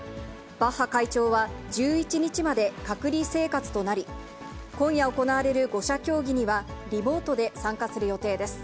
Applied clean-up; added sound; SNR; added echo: none; none; none; none.